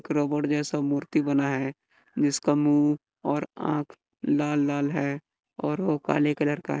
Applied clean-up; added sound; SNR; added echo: none; none; none; none.